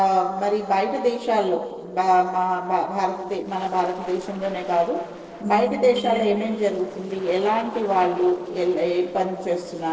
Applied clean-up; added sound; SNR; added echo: neural separator model SepFormer DNS4.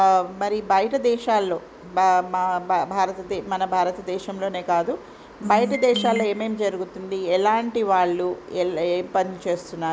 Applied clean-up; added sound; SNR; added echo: none; none; none; none.